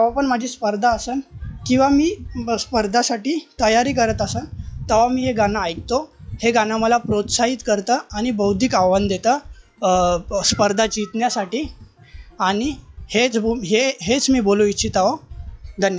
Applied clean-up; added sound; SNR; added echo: classical method log-MMSE.